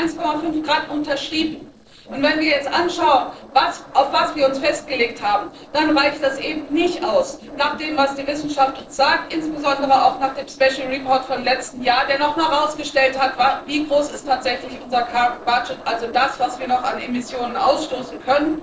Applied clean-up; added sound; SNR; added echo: neural separator model SepFormer DNS4.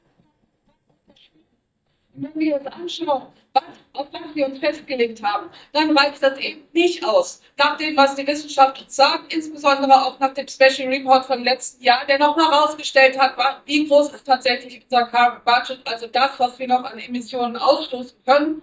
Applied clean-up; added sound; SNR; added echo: neural mask model DeepFilterNet 3.